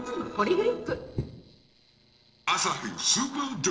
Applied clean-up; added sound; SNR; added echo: neural separator model SepFormer DNS4.